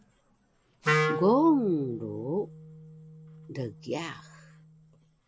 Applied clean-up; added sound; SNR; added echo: none; Wind instrument, woodwind instrument; 5 dB; none.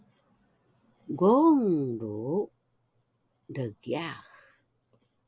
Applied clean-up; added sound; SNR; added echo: none; none; none; none.